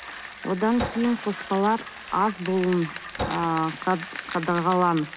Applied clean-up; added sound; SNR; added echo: none; Bicycle + Chink, clink; 11 dB; none.